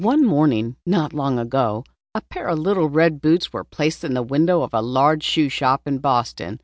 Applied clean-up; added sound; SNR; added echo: none; none; none; none.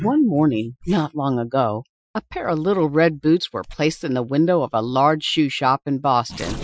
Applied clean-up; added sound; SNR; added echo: classical method Wiener filter.